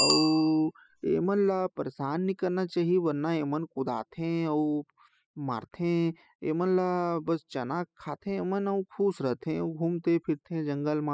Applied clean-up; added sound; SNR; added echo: classical method spectral subtraction.